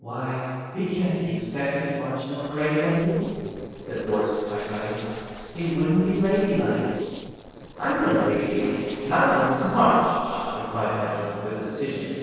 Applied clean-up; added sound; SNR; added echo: neural separator model SepFormer DNS4.